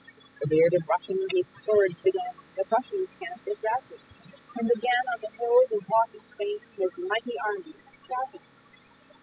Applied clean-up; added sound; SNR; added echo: classical method spectral subtraction.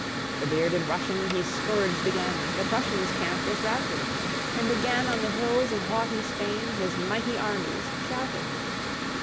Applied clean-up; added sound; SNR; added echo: none; Mechanical fan; 0 dB; none.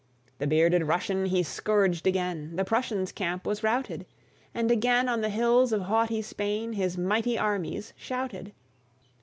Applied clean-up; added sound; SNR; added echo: none; none; none; none.